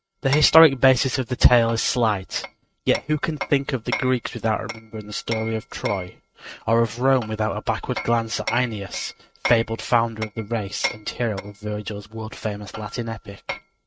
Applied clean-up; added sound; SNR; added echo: neural mask model RNNoise.